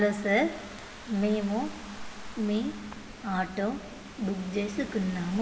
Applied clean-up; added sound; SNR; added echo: none; Rain / Thunderstorm; 13 dB; reverberation time 1.6 s.